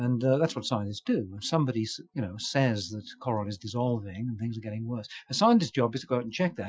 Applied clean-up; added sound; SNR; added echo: classical method Wiener filter.